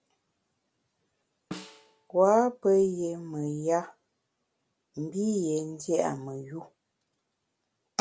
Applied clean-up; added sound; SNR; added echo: none; Snare drum; 18 dB; none.